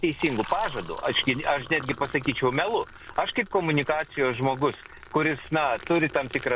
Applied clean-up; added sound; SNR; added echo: none; Liquid; 15 dB; none.